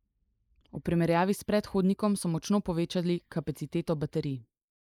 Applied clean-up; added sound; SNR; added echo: neural mask model Resemble Enhance denoiser.